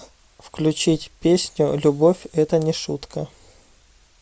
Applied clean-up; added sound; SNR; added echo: none; none; none; none.